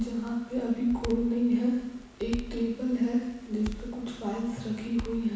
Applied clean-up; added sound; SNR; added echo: none; Crackle; 13 dB; reverberation time 1.1 s.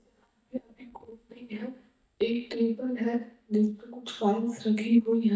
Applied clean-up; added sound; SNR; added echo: neural mask model DeepFilterNet 3.